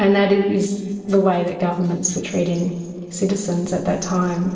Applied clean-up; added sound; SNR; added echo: neural separator model SepFormer DNS4.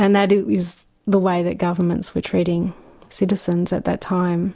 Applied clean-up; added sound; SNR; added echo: none; none; none; none.